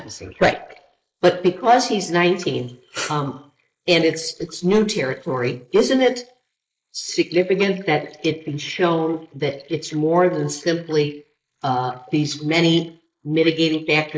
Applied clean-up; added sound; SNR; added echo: neural mask model Resemble Enhance denoiser.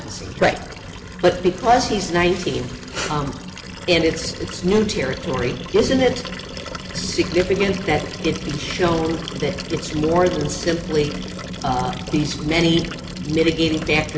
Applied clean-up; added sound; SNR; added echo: none; Liquid; 14 dB; none.